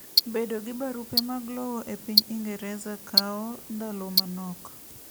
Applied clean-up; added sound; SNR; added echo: none; Tick-tock; -3 dB; none.